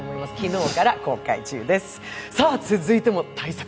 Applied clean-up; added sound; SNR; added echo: none; none; none; none.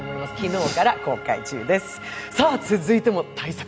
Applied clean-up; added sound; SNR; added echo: none; Organ; 16 dB; none.